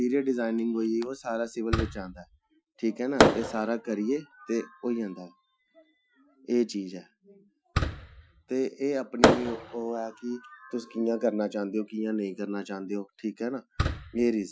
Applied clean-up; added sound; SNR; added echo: classical method Wiener filter.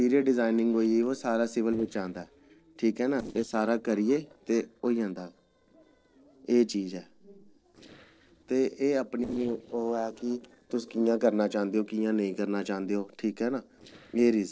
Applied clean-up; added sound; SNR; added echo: neural separator model SepFormer DNS4.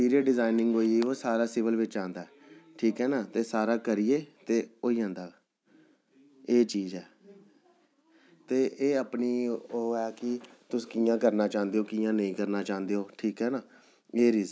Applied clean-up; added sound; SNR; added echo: none; none; none; none.